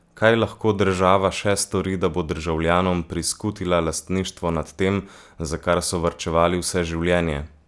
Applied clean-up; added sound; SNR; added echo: none; none; none; none.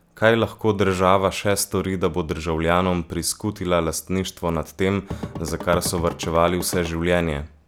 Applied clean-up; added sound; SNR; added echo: none; Drum / Drum kit; 11 dB; none.